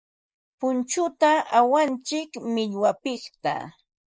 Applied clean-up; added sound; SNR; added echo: neural mask model Resemble Enhance denoiser.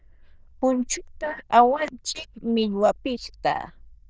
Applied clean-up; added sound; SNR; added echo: neural diffusion model UNIVERSE++.